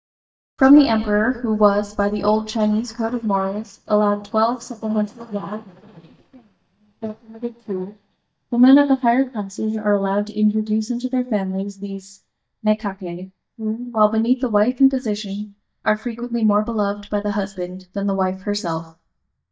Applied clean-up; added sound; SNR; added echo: neural mask model DeepFilterNet 3.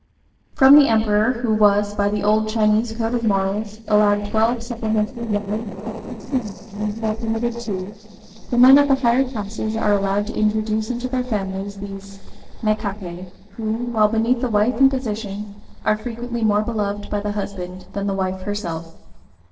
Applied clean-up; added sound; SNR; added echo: neural separator model SepFormer DNS4.